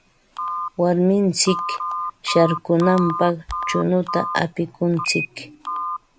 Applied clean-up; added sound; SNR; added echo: none; Telephone; 7 dB; none.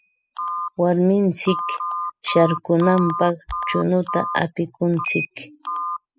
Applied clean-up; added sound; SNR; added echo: classical method spectral subtraction.